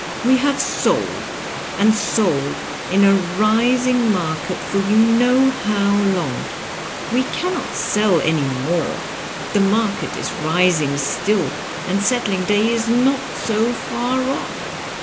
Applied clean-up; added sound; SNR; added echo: none; Stream / Liquid; 8 dB; none.